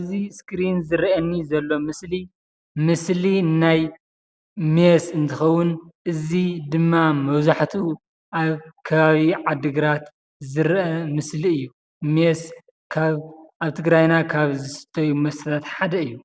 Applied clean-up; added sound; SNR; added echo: none; none; none; none.